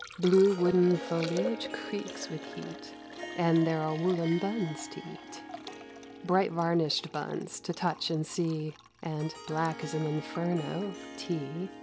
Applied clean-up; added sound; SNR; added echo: none; Harp + Liquid; 11 dB; none.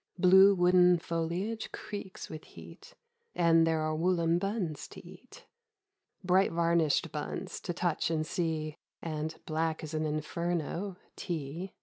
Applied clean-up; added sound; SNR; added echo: none; none; none; none.